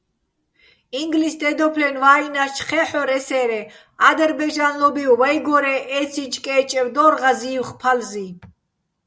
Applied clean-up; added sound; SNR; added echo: none; none; none; none.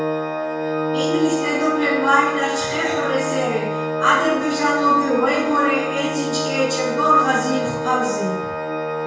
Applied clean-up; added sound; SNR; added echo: none; Organ; 3 dB; reverberation time 0.6 s.